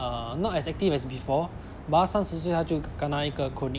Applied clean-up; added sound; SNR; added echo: none; none; none; none.